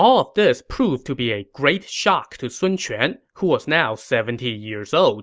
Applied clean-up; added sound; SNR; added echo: none; none; none; none.